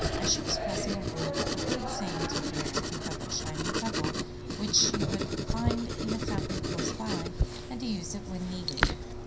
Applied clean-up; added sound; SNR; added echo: none; Writing; -3 dB; reverberation time 0.3 s.